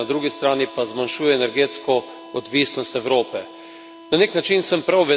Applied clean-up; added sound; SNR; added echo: none; Harmonica; 19 dB; none.